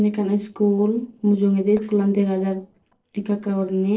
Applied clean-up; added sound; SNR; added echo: neural separator model SepFormer DNS4.